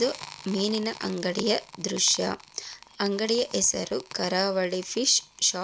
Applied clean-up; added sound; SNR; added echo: none; Crackle; 18 dB; none.